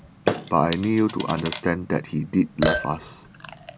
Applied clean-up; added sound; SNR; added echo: none; Chink, clink / Liquid; 6 dB; none.